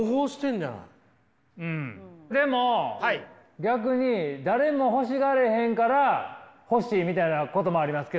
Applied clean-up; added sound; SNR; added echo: none; none; none; none.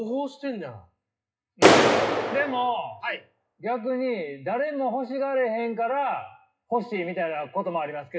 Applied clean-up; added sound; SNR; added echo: classical method WPE with log-MMSE.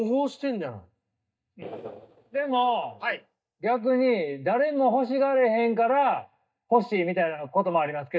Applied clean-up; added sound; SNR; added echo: neural mask model DeepFilterNet 3.